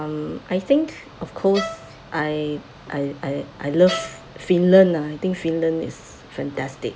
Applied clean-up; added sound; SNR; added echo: none; Bowed string instrument; 14 dB; none.